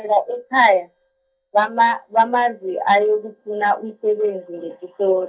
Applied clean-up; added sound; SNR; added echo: neural mask model DeepFilterNet 3.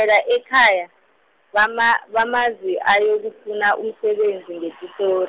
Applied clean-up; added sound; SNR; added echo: none; none; none; none.